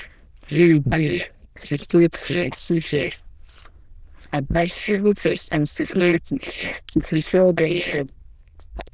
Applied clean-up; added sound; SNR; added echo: neural diffusion model UNIVERSE++.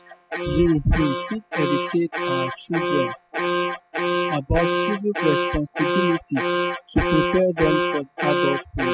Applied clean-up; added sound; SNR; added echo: classical method spectral subtraction.